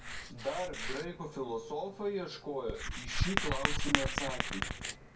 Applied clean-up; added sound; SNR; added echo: none; Writing; -3 dB; reverberation time 0.2 s.